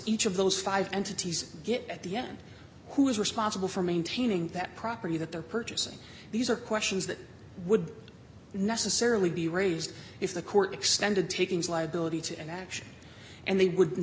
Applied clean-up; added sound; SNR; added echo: none; none; none; none.